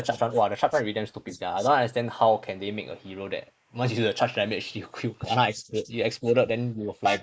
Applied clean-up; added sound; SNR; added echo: neural mask model Resemble Enhance denoiser.